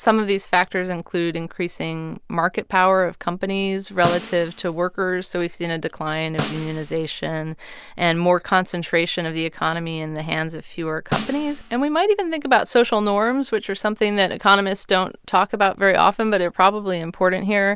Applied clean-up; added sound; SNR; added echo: none; Snare drum; 12 dB; none.